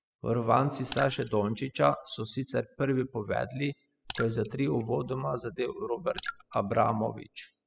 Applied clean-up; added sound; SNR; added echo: classical method spectral subtraction.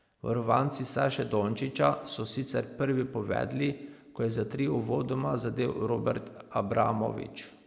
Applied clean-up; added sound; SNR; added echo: none; none; none; none.